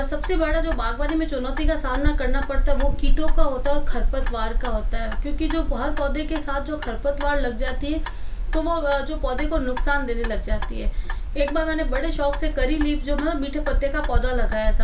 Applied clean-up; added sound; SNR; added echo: none; Clock; -5 dB; reverberation time 0.3 s.